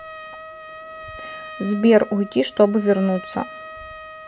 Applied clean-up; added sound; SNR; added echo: none; Trumpet; 15 dB; none.